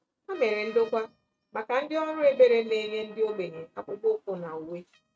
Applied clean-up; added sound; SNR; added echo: neural mask model RNNoise.